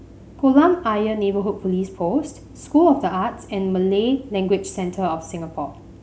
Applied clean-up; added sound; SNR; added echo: none; none; none; none.